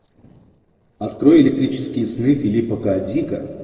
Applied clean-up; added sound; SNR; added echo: neural separator model SepFormer DNS4.